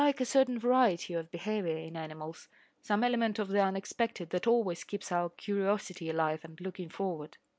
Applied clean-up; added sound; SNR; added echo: none; none; none; none.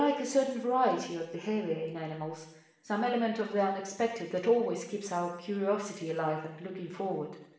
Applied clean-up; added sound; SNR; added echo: none; none; none; reverberation time 0.9 s.